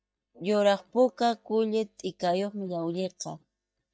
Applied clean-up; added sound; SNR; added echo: neural mask model DeepFilterNet 3.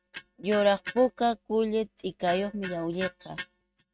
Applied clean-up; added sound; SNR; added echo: neural mask model RNNoise.